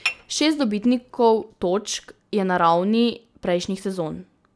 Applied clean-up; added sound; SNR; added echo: none; Dishes, pots, and pans / Chink, clink; 12 dB; none.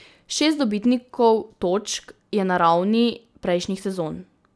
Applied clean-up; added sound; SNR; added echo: none; none; none; none.